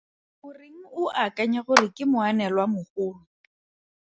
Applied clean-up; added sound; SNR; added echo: none; Clapping; 2 dB; none.